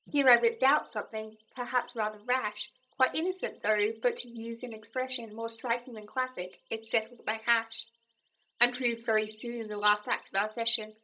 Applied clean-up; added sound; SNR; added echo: neural mask model DeepFilterNet 3.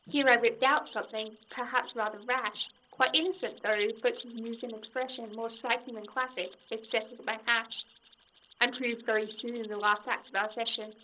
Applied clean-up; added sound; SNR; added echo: neural separator model SepFormer DNS4.